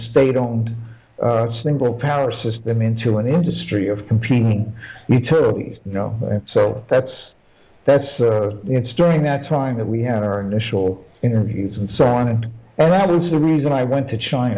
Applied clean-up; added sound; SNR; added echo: none; none; none; none.